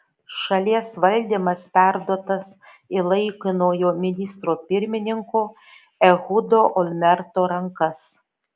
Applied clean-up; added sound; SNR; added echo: none; none; none; none.